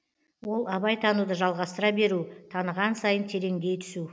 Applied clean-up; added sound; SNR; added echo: none; none; none; none.